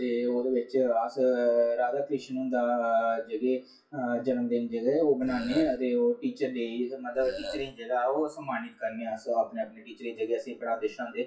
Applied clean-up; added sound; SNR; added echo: classical method WPE with log-MMSE.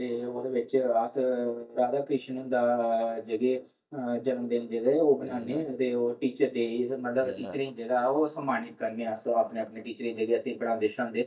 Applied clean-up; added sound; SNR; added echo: neural mask model DeepFilterNet 3.